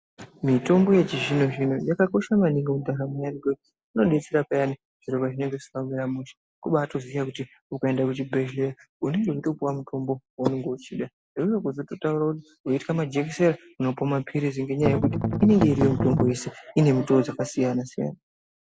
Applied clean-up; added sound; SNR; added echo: none; Strum; 0 dB; none.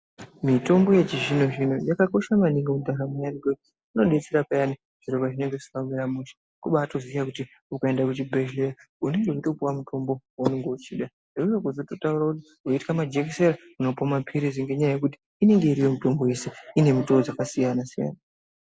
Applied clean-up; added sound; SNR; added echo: none; none; none; none.